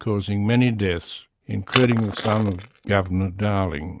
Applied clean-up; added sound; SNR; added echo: neural mask model RNNoise.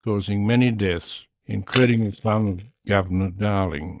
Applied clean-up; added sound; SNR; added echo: neural mask model DeepFilterNet 3.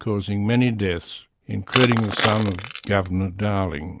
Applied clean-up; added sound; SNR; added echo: none; Crushing; 5 dB; none.